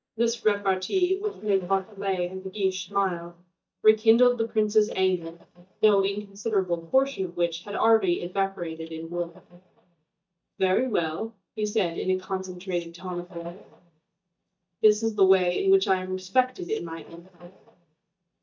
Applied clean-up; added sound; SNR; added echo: neural mask model DeepFilterNet 3.